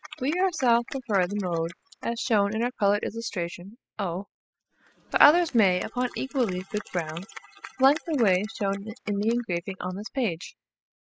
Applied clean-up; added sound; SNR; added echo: classical method spectral subtraction.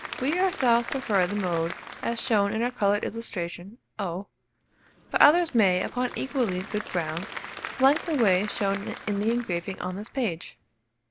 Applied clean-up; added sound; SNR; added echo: none; Applause / Crowd; 13 dB; none.